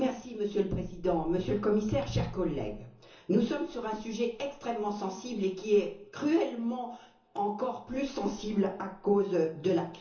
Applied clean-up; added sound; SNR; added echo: none; none; none; reverberation time 0.8 s.